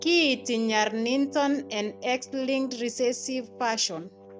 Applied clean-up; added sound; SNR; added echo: neural mask model RNNoise.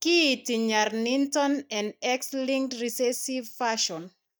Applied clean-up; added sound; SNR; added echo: neural mask model DeepFilterNet 3.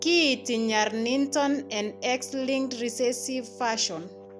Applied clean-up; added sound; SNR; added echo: none; Wind instrument, woodwind instrument; 17 dB; none.